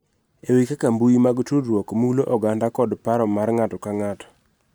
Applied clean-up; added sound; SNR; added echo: none; none; none; none.